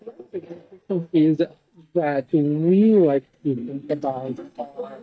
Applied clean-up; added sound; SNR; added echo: neural mask model DeepFilterNet 3.